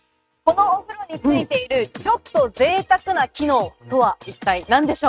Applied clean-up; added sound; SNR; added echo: neural mask model RNNoise.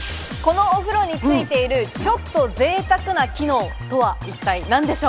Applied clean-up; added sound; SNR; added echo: none; none; none; none.